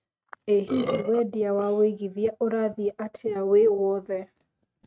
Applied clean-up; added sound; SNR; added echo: neural mask model RNNoise.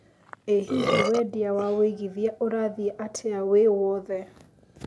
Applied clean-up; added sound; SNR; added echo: none; Burping, eructation; 9 dB; none.